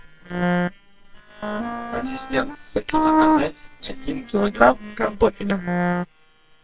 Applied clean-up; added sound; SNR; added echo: neural separator model SepFormer WHAMR!.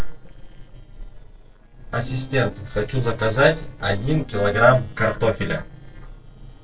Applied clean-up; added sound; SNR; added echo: neural separator model SepFormer DNS4.